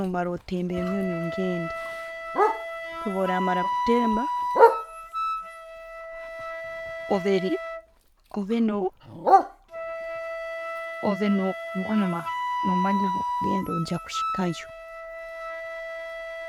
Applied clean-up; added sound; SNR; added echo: none; Bark + Wind instrument, woodwind instrument; -1 dB; none.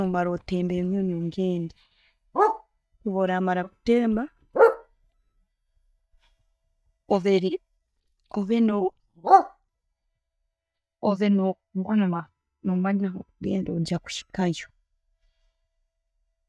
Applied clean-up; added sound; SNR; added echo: neural mask model DeepFilterNet 3.